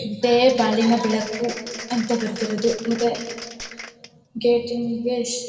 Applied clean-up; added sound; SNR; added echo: none; Applause; 13 dB; reverberation time 2.3 s.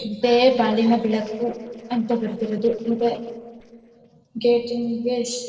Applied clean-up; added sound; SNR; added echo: neural separator model SepFormer DNS4.